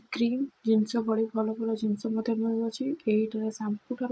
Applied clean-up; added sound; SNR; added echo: neural mask model Resemble Enhance denoiser.